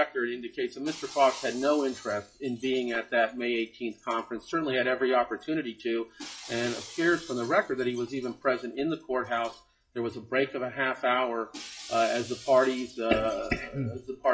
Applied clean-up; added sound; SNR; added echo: classical method WPE with log-MMSE.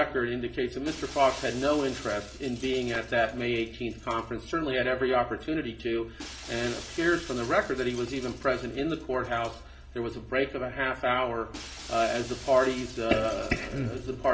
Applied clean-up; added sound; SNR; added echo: none; Shatter; 18 dB; reverberation time 0.4 s.